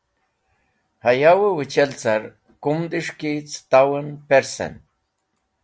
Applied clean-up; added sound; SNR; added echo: none; none; none; none.